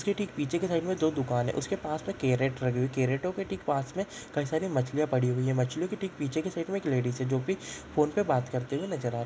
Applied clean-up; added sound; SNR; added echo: none; none; none; none.